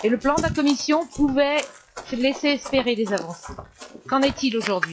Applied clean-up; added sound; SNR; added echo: classical method log-MMSE.